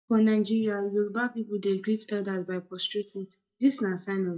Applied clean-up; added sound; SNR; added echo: neural mask model DeepFilterNet 3.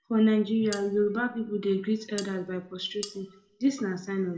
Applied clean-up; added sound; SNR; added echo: none; Cutlery, silverware; 16 dB; reverberation time 0.6 s.